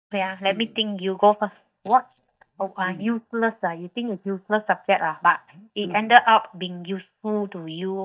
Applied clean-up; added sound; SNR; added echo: neural mask model DeepFilterNet 3.